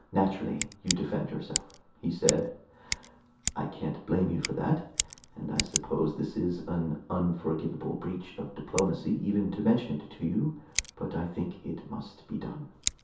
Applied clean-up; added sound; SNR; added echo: none; Scissors; 7 dB; reverberation time 0.5 s.